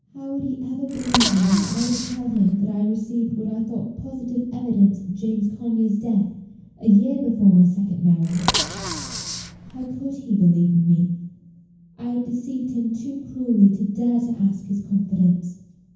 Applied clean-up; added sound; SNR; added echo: none; Bicycle; 6 dB; reverberation time 0.9 s.